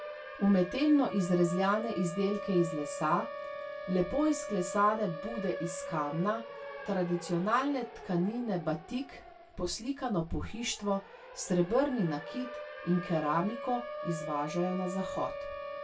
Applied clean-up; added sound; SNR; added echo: none; Siren; 10 dB; reverberation time 0.2 s.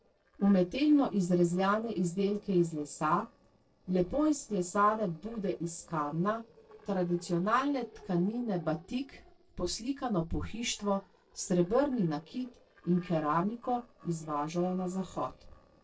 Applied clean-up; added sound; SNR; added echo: neural separator model SepFormer DNS4.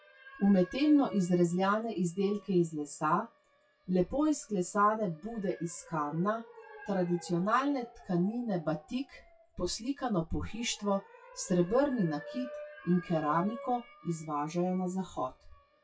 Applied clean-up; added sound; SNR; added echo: classical method WPE with log-MMSE.